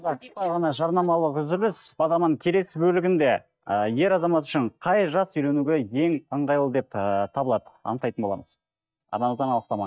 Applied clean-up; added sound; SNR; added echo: neural mask model DeepFilterNet 3.